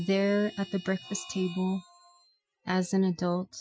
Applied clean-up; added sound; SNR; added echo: classical method Wiener filter.